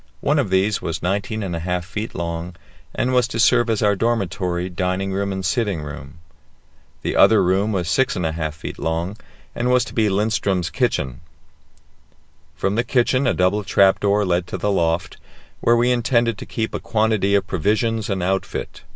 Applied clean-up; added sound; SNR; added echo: none; none; none; none.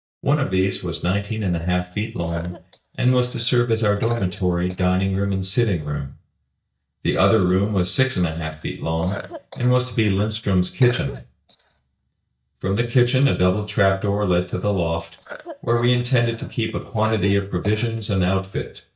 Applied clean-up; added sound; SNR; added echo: neural mask model DeepFilterNet 3.